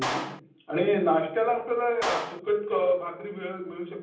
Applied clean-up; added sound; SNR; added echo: none; Clapping; 10 dB; reverberation time 0.6 s.